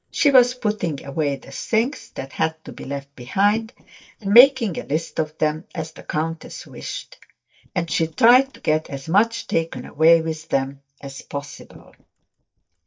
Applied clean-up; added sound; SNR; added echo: neural mask model DeepFilterNet 3.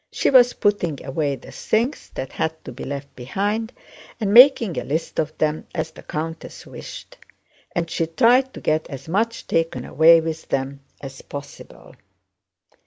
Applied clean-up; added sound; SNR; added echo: none; none; none; none.